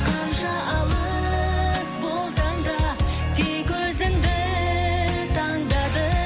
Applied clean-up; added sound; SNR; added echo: none; none; none; none.